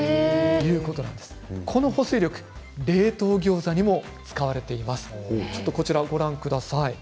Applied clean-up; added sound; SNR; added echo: none; none; none; none.